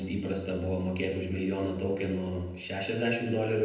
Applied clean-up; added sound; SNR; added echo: none; none; none; reverberation time 0.9 s.